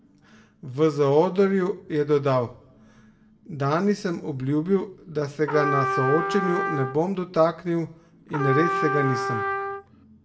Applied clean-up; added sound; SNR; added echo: none; Trumpet; 4 dB; reverberation time 0.4 s.